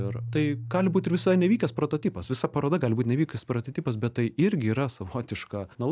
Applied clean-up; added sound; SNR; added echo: none; Keyboard (musical); 15 dB; none.